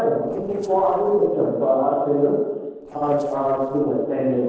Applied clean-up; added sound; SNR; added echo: neural separator model SepFormer DNS4.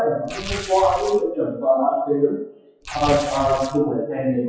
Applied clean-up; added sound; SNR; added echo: classical method WPE with log-MMSE.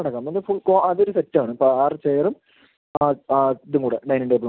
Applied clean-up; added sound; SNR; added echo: none; none; none; none.